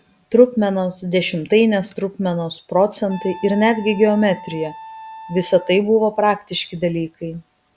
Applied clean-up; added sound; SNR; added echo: none; Wind instrument, woodwind instrument; 18 dB; none.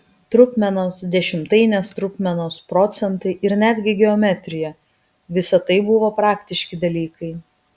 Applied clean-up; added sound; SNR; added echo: none; none; none; none.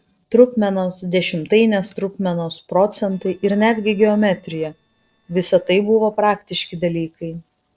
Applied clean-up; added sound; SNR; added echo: neural separator model SepFormer DNS4.